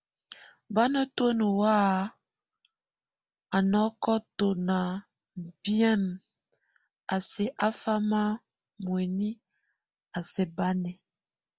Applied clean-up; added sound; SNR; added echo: none; none; none; none.